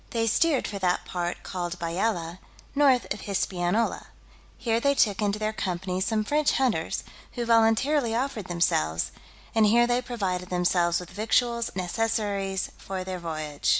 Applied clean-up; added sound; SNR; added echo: none; none; none; none.